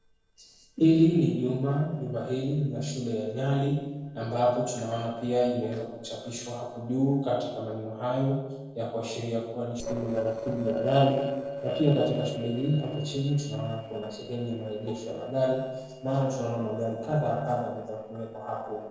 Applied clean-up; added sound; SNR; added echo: neural separator model SepFormer DNS4.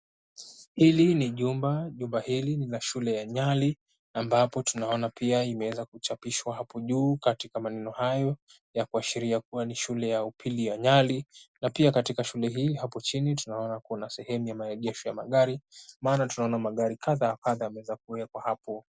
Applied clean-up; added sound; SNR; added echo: none; none; none; none.